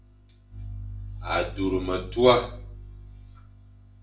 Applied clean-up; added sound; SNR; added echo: none; none; none; reverberation time 0.4 s.